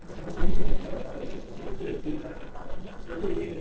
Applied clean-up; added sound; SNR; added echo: neural separator model SepFormer DNS4.